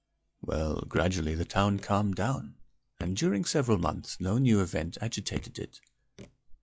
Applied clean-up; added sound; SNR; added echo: classical method log-MMSE.